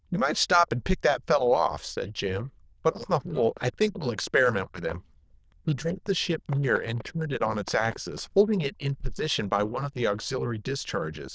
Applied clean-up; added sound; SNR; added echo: neural diffusion model UNIVERSE++.